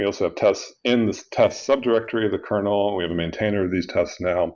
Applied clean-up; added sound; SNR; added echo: neural separator model SepFormer DNS4.